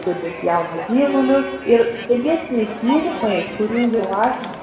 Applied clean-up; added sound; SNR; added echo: none; Crowd; 11 dB; reverberation time 0.9 s.